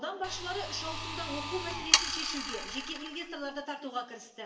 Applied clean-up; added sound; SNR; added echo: none; Sawing; -4 dB; reverberation time 0.7 s.